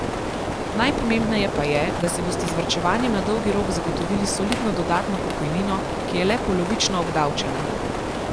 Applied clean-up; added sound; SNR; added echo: none; Rain; 1 dB; none.